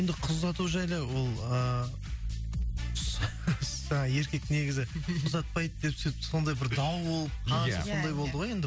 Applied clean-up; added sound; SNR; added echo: none; none; none; none.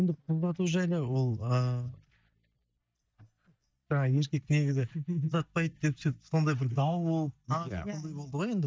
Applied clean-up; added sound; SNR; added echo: neural mask model DeepFilterNet 3.